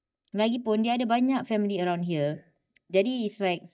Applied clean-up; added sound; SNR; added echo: neural mask model DeepFilterNet 3.